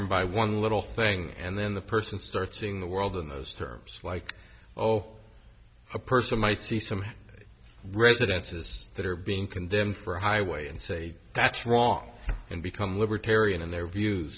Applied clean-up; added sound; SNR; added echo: none; none; none; none.